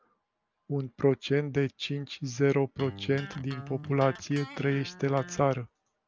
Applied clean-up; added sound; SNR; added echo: none; Electric guitar; 14 dB; none.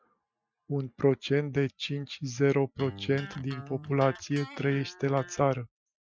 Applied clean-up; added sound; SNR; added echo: classical method Wiener filter.